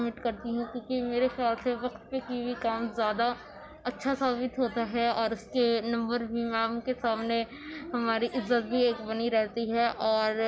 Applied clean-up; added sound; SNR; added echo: none; none; none; none.